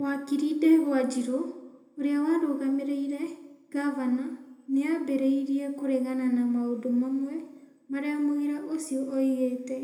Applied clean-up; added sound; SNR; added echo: none; none; none; reverberation time 0.8 s.